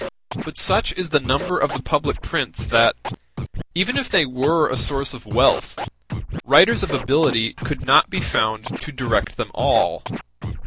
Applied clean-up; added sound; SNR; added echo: none; Scratching (performance technique); 9 dB; none.